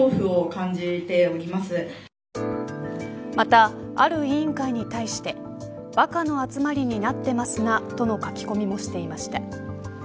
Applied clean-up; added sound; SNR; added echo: none; none; none; none.